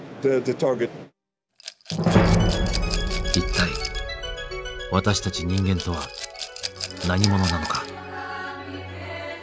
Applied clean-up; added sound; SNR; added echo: none; Rattle / Glass; 10 dB; none.